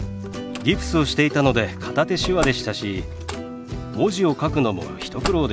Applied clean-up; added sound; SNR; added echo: none; Slam; 14 dB; none.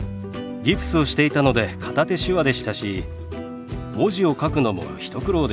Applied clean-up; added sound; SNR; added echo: none; none; none; none.